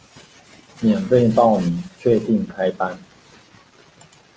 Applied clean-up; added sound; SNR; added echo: none; none; none; none.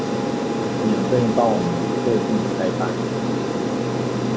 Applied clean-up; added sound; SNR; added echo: none; Aircraft; -3 dB; none.